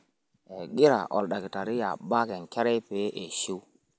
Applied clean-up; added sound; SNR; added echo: none; none; none; none.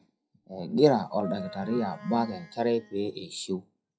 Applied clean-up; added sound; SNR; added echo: classical method WPE with log-MMSE.